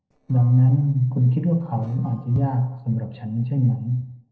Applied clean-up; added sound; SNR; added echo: neural separator model SepFormer DNS4.